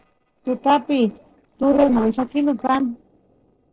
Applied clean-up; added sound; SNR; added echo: neural separator model SepFormer DNS4.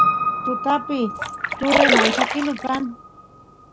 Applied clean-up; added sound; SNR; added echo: none; Piano + Splash, splatter; -2 dB; none.